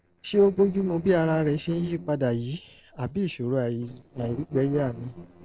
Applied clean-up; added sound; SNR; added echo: neural separator model SepFormer DNS4.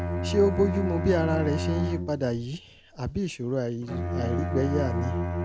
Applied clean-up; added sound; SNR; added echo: none; Bowed string instrument; 2 dB; none.